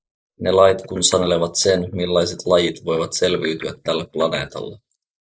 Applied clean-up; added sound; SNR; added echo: neural mask model Resemble Enhance denoiser.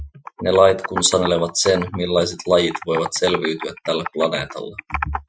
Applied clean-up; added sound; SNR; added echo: classical method Wiener filter.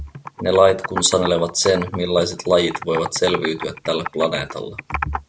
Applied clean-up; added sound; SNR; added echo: none; Computer keyboard; 11 dB; none.